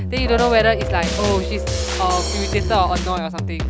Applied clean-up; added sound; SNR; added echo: none; Musical instrument + Drum kit; 1 dB; none.